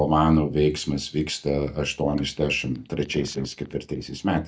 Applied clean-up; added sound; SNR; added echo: neural mask model DeepFilterNet 3.